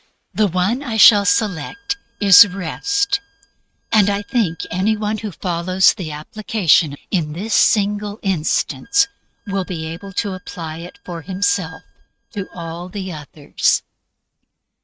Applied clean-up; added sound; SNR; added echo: neural mask model RNNoise.